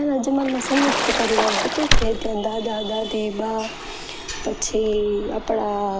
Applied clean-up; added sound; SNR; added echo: none; Tearing / Wood + Water / Splash, splatter; 2 dB; none.